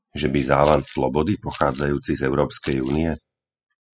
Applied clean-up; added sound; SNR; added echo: classical method spectral subtraction.